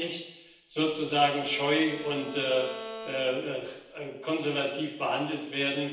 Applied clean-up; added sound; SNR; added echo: none; Bowed string instrument; 13 dB; reverberation time 0.9 s.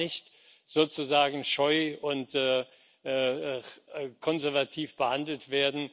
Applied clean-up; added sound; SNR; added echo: none; none; none; none.